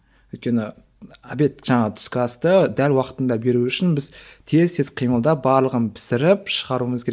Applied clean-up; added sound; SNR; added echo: none; none; none; none.